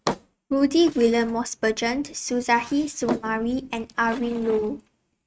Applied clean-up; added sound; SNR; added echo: neural mask model RNNoise.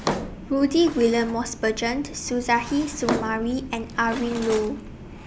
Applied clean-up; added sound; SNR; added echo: none; Drawer open or close; 10 dB; none.